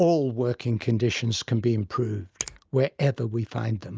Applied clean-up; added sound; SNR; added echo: neural mask model Resemble Enhance denoiser.